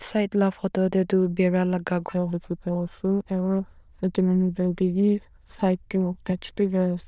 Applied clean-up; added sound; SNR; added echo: neural diffusion model UNIVERSE++.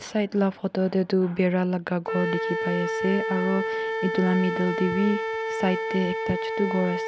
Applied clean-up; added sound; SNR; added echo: none; Wind instrument, woodwind instrument; 4 dB; none.